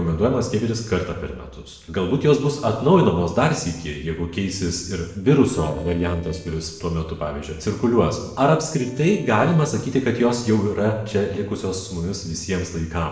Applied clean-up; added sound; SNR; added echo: neural separator model SepFormer DNS4.